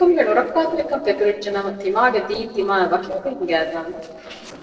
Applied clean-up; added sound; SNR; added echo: neural separator model SepFormer DNS4.